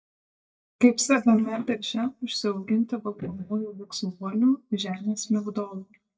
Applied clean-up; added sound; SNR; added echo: neural mask model DeepFilterNet 3.